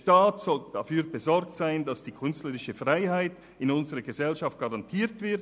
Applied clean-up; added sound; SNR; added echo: none; none; none; none.